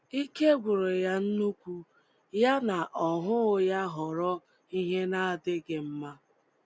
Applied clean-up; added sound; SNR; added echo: none; none; none; none.